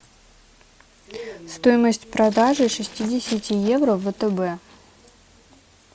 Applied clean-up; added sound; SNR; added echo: none; Glass; 18 dB; none.